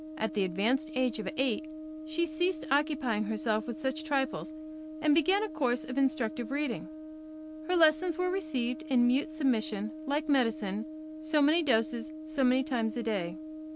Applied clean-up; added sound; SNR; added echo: none; Brass instrument; 11 dB; none.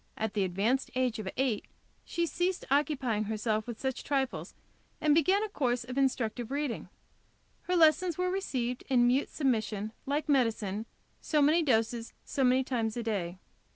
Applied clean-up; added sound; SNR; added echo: none; none; none; none.